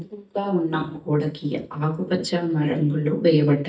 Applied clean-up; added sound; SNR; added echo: neural mask model DeepFilterNet 3.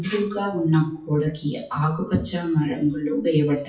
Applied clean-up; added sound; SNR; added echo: classical method WPE with log-MMSE.